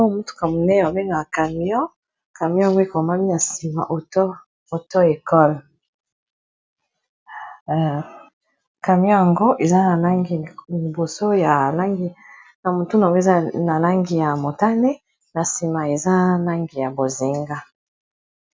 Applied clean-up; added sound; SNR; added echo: none; none; none; none.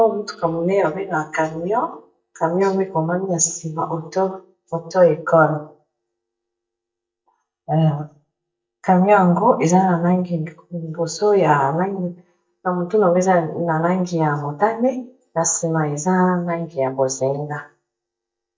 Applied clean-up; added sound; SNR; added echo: neural mask model DeepFilterNet 3.